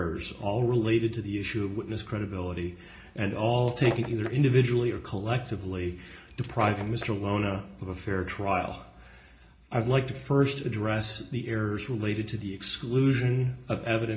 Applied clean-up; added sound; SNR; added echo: none; Shatter; 13 dB; reverberation time 0.4 s.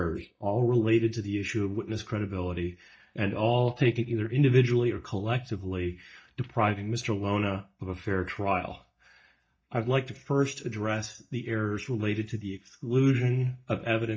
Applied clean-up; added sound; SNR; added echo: neural mask model DeepFilterNet 3.